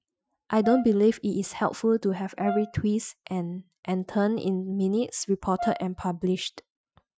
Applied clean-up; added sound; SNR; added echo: classical method Wiener filter.